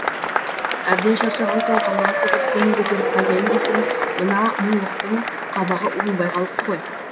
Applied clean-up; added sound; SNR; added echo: none; Applause / Crowd / Cheering; -1 dB; none.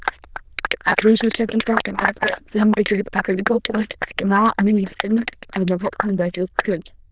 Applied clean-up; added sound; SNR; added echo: neural diffusion model UNIVERSE++.